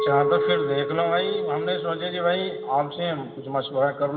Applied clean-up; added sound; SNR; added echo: none; Chink, clink; 3 dB; reverberation time 2.6 s.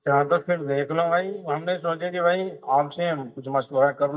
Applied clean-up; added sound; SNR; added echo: neural mask model DeepFilterNet 3.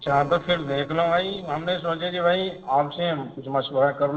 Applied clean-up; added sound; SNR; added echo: neural separator model SepFormer DNS4.